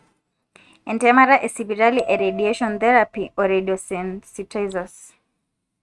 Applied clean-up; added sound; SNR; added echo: neural mask model RNNoise.